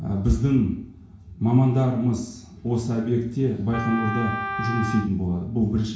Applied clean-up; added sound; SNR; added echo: none; Wind instrument, woodwind instrument; 8 dB; reverberation time 0.6 s.